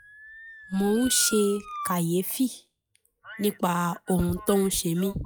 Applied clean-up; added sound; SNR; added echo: classical method log-MMSE.